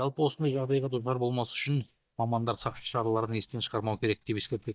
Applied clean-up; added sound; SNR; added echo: neural mask model DeepFilterNet 3.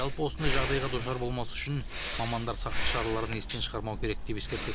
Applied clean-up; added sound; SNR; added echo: none; Breathing + Tambourine; -1 dB; none.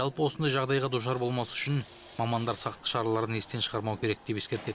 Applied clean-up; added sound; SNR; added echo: none; none; none; none.